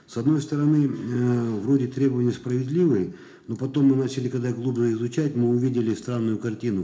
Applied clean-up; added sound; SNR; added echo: none; none; none; reverberation time 0.4 s.